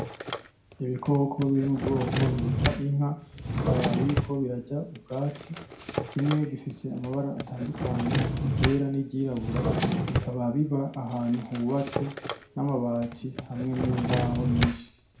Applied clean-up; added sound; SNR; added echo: none; Drawer open or close; 2 dB; reverberation time 0.5 s.